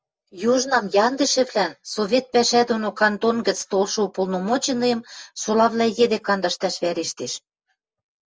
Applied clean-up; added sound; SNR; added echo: none; none; none; none.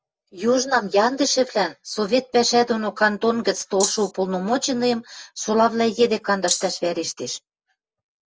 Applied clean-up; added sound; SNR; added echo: none; Rattle (instrument); 4 dB; none.